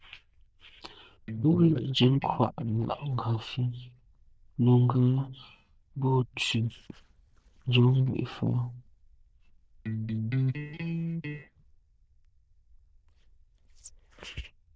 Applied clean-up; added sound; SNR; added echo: neural diffusion model UNIVERSE++.